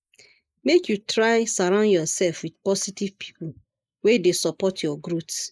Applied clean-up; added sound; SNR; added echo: neural mask model Resemble Enhance denoiser.